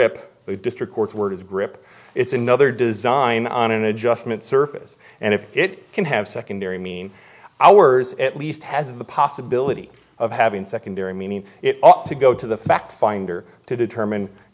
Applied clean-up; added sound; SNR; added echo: none; none; none; none.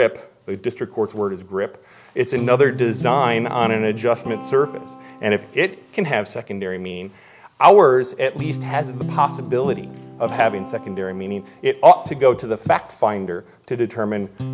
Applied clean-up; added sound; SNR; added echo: none; Slam / Wood + Guitar; 14 dB; none.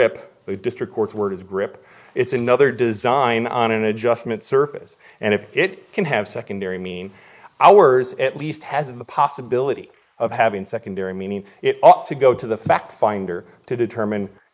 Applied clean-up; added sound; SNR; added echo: neural mask model Resemble Enhance denoiser.